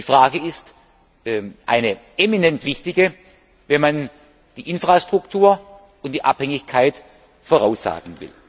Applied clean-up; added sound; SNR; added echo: none; none; none; none.